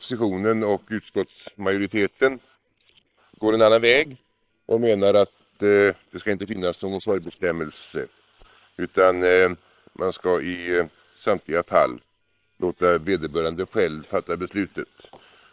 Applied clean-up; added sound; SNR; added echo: neural separator model SepFormer WHAM!.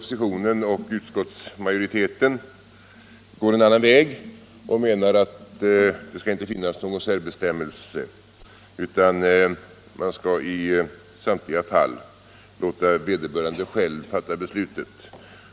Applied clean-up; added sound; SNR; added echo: none; none; none; none.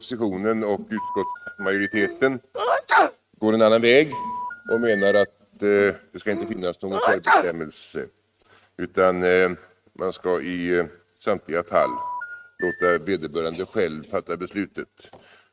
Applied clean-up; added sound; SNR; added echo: neural mask model RNNoise.